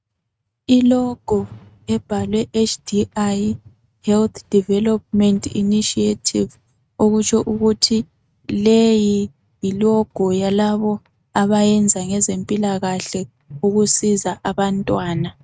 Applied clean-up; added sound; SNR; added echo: neural mask model RNNoise.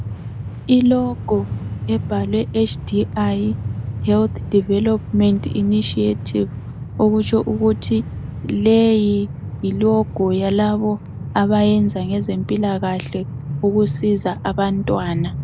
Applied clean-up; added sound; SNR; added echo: none; Train; 9 dB; none.